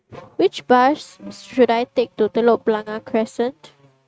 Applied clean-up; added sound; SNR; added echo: neural mask model RNNoise.